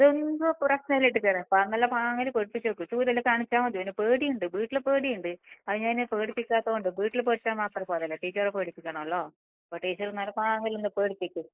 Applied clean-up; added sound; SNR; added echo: neural mask model Resemble Enhance denoiser.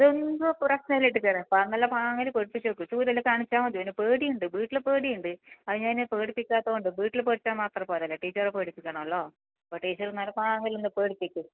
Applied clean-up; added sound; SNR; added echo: none; none; none; none.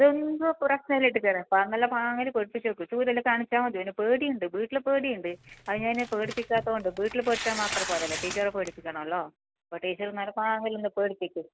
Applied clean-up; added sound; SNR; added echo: none; Tearing; 10 dB; none.